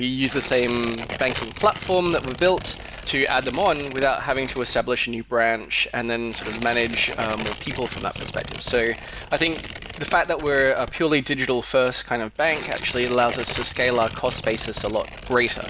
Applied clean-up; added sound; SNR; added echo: none; Tearing; 11 dB; none.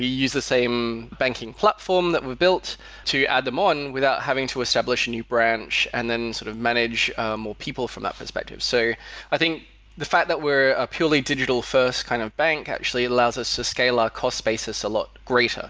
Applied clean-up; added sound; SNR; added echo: none; none; none; none.